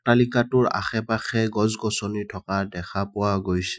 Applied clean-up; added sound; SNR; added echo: classical method Wiener filter.